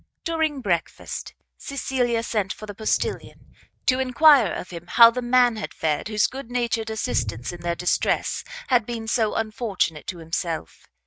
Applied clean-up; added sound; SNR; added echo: neural mask model RNNoise.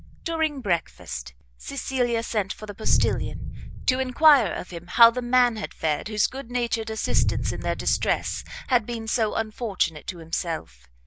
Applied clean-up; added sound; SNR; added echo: none; Boom; 4 dB; none.